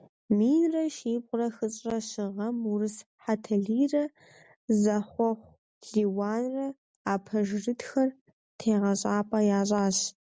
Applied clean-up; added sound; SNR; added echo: none; none; none; none.